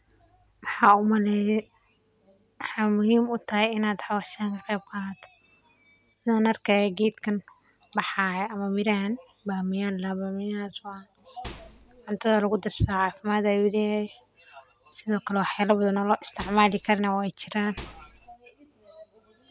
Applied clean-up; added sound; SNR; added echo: none; Microwave oven; 16 dB; none.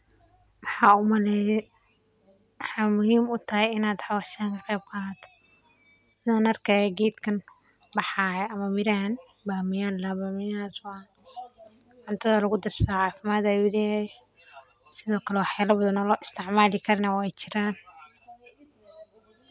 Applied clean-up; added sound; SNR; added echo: none; none; none; none.